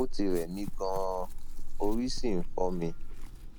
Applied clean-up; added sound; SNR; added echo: none; Chewing, mastication / Livestock, farm animals, working animals; -4 dB; none.